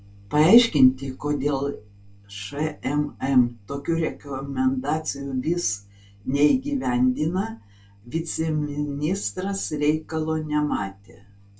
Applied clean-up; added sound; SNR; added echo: none; none; none; reverberation time 0.2 s.